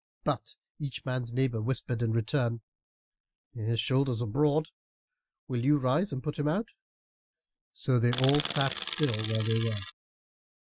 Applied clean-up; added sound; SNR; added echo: classical method Wiener filter.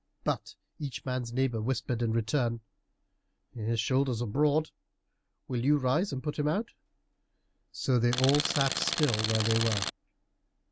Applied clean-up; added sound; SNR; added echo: none; Tools; 2 dB; none.